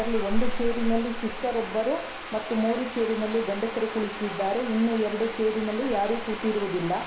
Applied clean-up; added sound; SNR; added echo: none; Bathtub (filling or washing); 4 dB; reverberation time 1.0 s.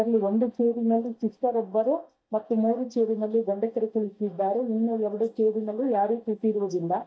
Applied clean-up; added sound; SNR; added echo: neural mask model DeepFilterNet 3.